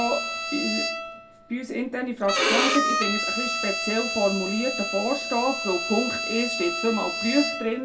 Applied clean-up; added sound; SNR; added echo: none; Bowed string instrument; 1 dB; reverberation time 0.2 s.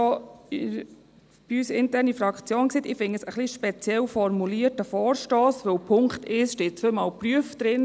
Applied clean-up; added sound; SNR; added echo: none; none; none; none.